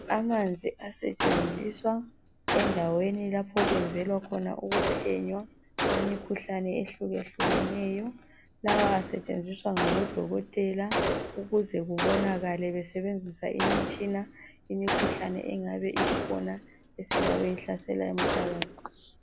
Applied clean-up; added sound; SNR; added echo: none; Gunshot, gunfire; 2 dB; none.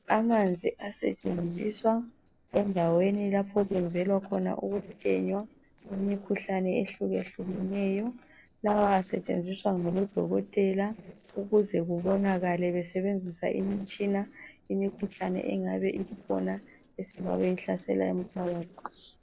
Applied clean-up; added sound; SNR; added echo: neural separator model SepFormer DNS4.